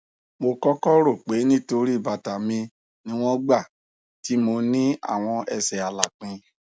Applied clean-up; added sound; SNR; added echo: none; none; none; none.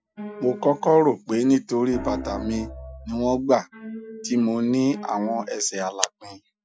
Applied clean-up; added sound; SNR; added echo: classical method Wiener filter.